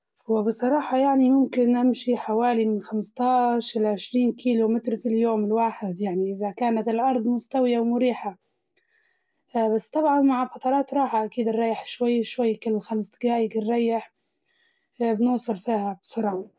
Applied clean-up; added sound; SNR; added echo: none; none; none; none.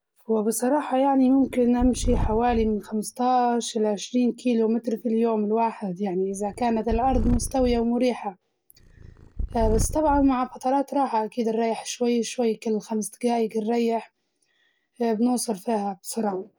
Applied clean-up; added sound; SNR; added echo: none; Purr; 6 dB; none.